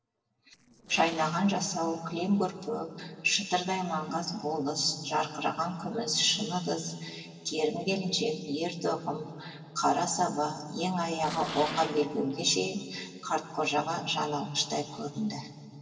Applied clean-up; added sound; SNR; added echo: neural separator model SepFormer DNS4.